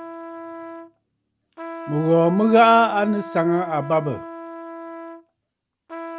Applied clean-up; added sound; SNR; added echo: none; Trumpet; 13 dB; none.